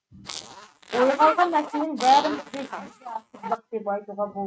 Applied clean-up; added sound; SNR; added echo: neural mask model RNNoise.